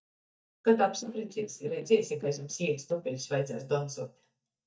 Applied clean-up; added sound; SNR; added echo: neural mask model DeepFilterNet 3.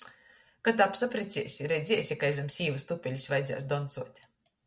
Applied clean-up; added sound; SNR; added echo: none; none; none; none.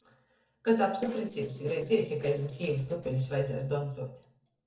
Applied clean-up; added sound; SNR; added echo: neural separator model SepFormer DNS4.